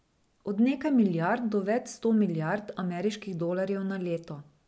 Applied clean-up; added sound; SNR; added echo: none; none; none; none.